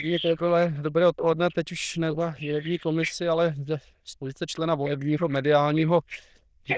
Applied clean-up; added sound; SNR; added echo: neural diffusion model UNIVERSE++.